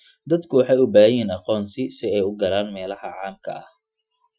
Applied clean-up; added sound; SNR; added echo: classical method Wiener filter.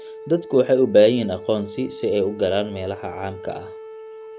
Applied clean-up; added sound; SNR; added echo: none; Wind instrument, woodwind instrument; 15 dB; none.